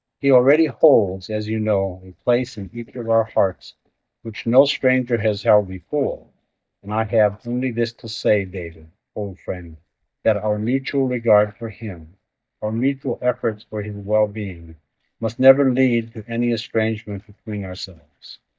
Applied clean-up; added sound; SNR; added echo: neural mask model DeepFilterNet 3.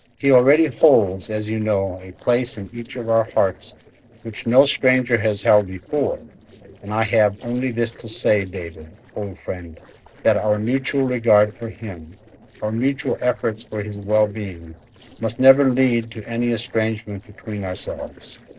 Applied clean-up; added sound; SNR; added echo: neural separator model SepFormer DNS4.